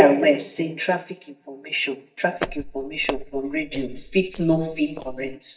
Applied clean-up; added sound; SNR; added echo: neural mask model DeepFilterNet 3.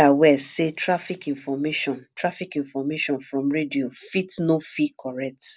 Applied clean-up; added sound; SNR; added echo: none; none; none; none.